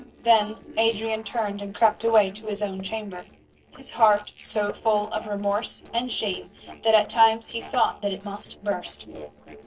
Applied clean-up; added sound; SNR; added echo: neural separator model SepFormer DNS4.